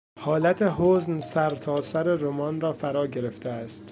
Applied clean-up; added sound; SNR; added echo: none; Marimba, xylophone; 19 dB; none.